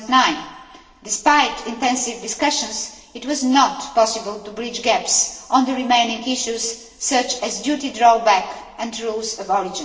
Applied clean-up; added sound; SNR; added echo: none; none; none; reverberation time 0.7 s.